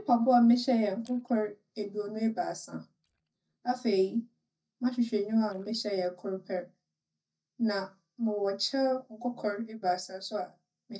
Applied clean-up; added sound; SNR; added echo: neural mask model DeepFilterNet 3.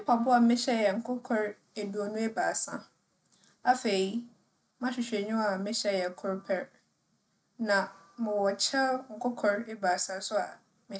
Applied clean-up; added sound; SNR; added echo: none; none; none; none.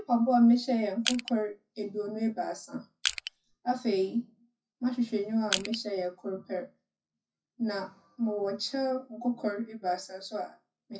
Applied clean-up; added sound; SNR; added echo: classical method WPE with log-MMSE.